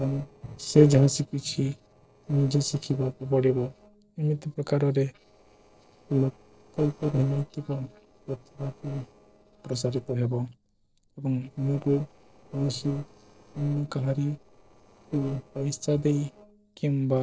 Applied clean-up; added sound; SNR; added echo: neural separator model SepFormer DNS4.